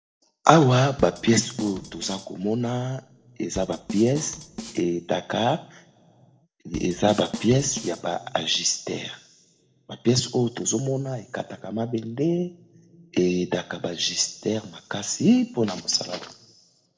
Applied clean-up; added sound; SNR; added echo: neural separator model SepFormer DNS4.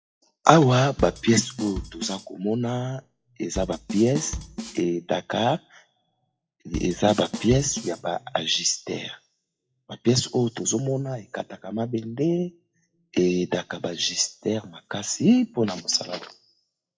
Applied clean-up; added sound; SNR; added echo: classical method WPE with log-MMSE.